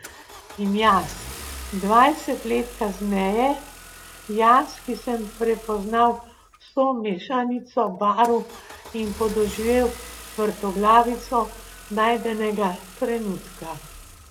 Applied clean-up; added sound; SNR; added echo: none; Engine starting / Car; 17 dB; none.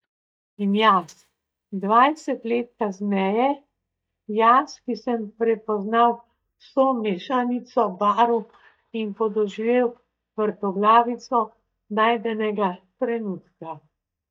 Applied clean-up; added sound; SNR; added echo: neural mask model DeepFilterNet 3.